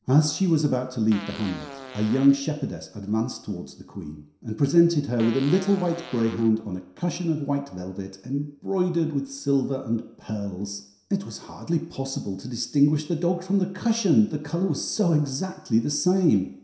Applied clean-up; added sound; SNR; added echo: none; Fart; 16 dB; reverberation time 0.7 s.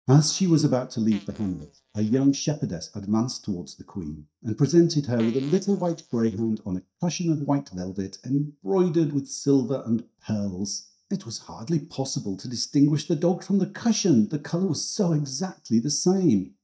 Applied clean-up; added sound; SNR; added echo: neural mask model DeepFilterNet 3.